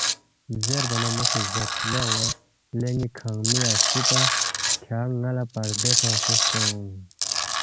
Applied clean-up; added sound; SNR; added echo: none; Tools; -3 dB; none.